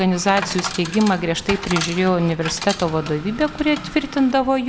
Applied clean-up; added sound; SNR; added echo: none; Coin (dropping) / Chatter; 11 dB; none.